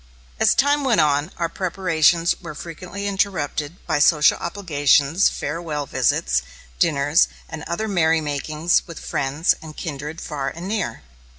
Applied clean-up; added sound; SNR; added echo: none; none; none; none.